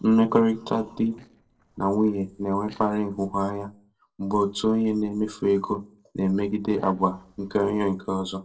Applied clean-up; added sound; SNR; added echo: neural separator model SepFormer DNS4.